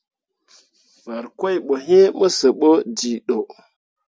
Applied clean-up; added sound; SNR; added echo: none; none; none; none.